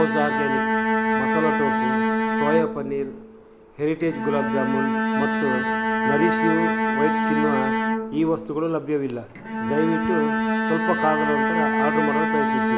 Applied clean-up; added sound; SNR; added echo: none; Bowed string instrument; -3 dB; none.